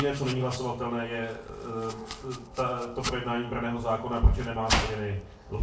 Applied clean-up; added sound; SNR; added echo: none; Domestic sounds, home sounds; 8 dB; reverberation time 0.4 s.